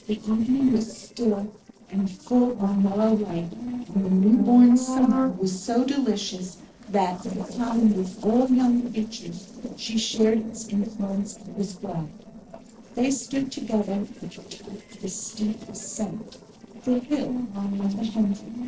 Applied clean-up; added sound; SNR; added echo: neural separator model SepFormer DNS4.